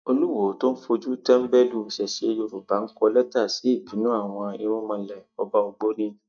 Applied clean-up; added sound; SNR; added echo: neural mask model DeepFilterNet 3.